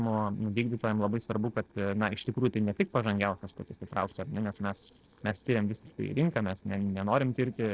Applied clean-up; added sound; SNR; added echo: neural separator model SepFormer DNS4.